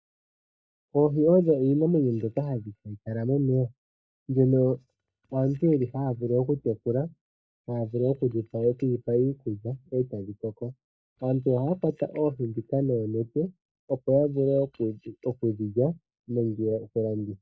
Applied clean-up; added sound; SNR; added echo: neural mask model DeepFilterNet 3.